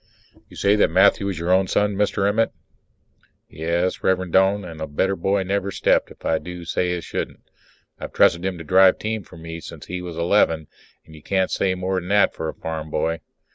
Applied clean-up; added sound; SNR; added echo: none; none; none; none.